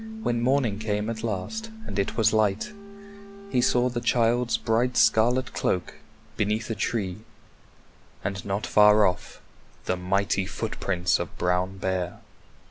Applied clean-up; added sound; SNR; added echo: none; Bowed string instrument + Piano; 18 dB; none.